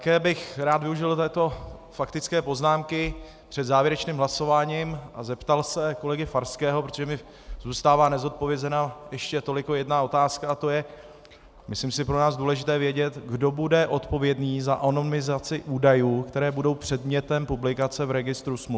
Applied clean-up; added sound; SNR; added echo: none; none; none; none.